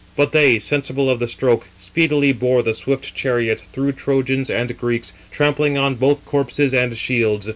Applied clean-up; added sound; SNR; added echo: none; none; none; none.